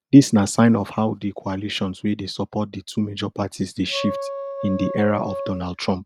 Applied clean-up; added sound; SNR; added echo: none; Wind instrument, woodwind instrument; 9 dB; none.